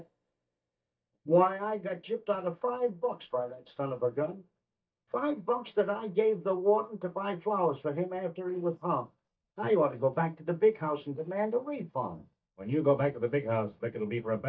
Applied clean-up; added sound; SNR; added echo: neural mask model DeepFilterNet 3.